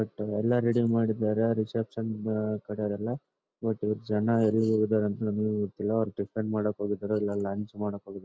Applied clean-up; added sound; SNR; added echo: none; none; none; none.